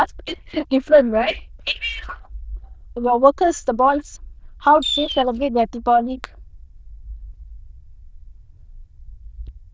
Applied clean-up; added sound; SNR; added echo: neural diffusion model UNIVERSE++.